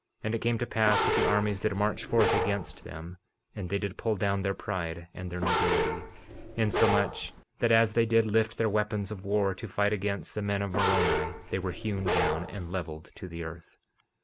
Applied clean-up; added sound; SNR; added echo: none; Bark; 1 dB; none.